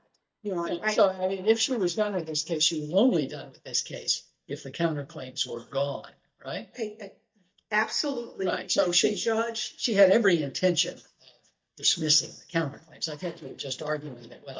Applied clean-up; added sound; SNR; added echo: neural mask model DeepFilterNet 3.